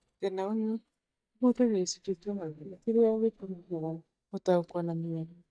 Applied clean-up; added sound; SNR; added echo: neural mask model DeepFilterNet 3.